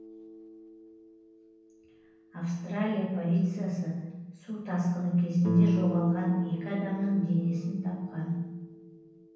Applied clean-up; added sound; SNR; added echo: none; Guitar; 13 dB; reverberation time 1.1 s.